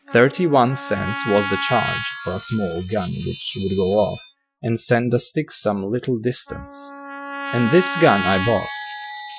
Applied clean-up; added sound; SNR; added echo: classical method Wiener filter.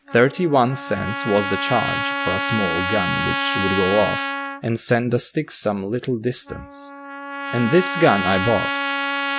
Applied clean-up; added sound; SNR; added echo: none; Trumpet; 5 dB; none.